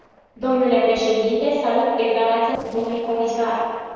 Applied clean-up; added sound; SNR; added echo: neural separator model SepFormer DNS4.